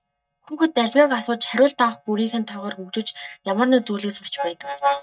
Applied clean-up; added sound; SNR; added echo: neural mask model DeepFilterNet 3.